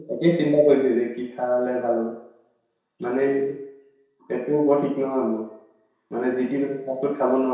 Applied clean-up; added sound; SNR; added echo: none; none; none; reverberation time 0.7 s.